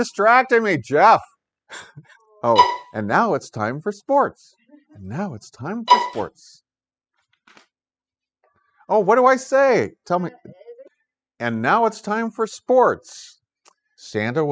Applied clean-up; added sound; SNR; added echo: classical method spectral subtraction.